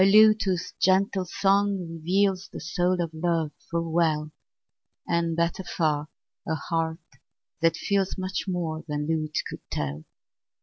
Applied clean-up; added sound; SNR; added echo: none; none; none; none.